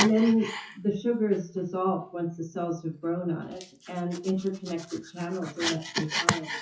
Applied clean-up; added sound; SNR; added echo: classical method WPE with log-MMSE.